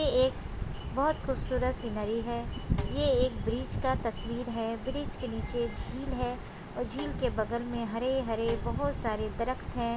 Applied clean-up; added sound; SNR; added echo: none; Snare drum; 19 dB; none.